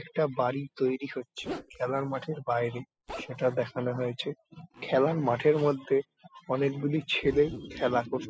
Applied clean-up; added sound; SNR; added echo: classical method spectral subtraction.